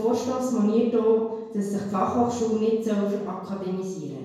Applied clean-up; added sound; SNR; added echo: none; none; none; reverberation time 1.0 s.